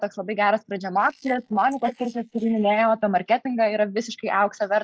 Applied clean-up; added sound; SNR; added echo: neural mask model Resemble Enhance denoiser.